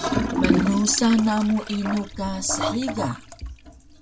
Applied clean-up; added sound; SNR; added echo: none; Toilet flush / Gurgling; 3 dB; none.